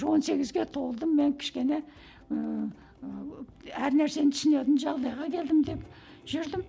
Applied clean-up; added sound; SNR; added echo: none; none; none; none.